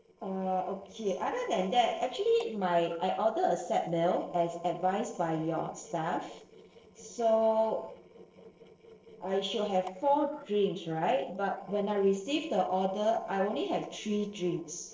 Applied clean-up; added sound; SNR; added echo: neural separator model SepFormer DNS4.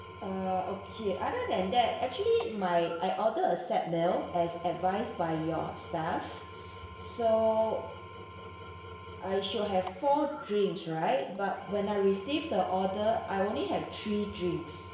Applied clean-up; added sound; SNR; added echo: none; Engine / Tools; 15 dB; reverberation time 0.7 s.